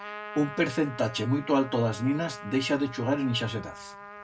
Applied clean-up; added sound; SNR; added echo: none; Trumpet; 14 dB; none.